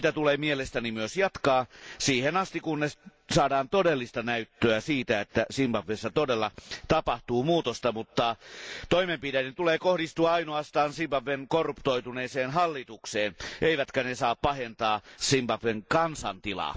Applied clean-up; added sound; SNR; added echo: none; none; none; none.